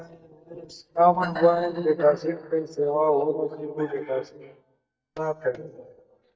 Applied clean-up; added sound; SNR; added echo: neural mask model DeepFilterNet 3.